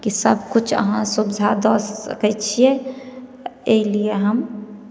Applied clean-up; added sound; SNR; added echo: none; none; none; none.